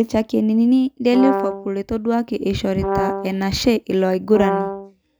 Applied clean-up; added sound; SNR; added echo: none; Brass instrument; 5 dB; none.